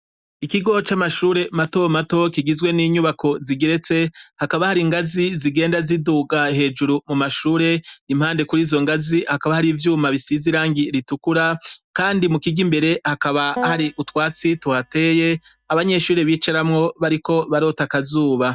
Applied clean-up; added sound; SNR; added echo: neural mask model DeepFilterNet 3.